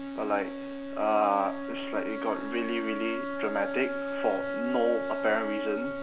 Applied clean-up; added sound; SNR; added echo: none; Wind instrument, woodwind instrument; 4 dB; reverberation time 0.2 s.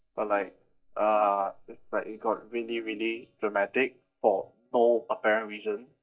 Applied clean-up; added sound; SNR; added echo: neural mask model DeepFilterNet 3.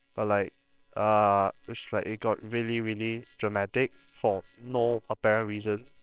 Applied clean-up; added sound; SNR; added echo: neural separator model SepFormer WHAMR!.